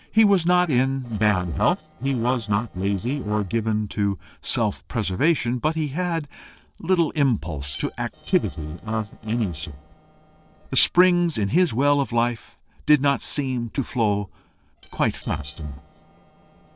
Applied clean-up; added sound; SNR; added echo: neural separator model SepFormer DNS4.